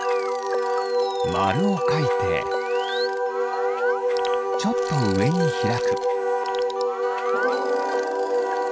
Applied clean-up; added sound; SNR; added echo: none; Wind instrument, woodwind instrument; -4 dB; none.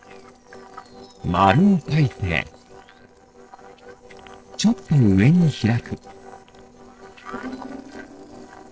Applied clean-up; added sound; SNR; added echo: neural separator model SepFormer DNS4.